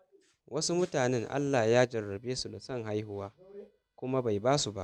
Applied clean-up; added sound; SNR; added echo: none; none; none; none.